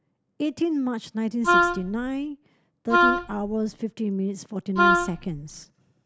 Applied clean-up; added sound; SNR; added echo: none; Wind instrument, woodwind instrument; -5 dB; none.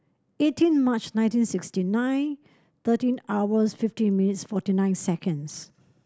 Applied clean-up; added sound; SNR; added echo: none; none; none; none.